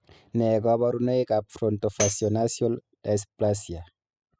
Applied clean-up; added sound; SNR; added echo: classical method spectral subtraction.